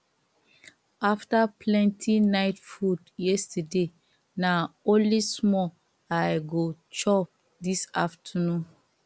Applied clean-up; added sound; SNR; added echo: none; none; none; none.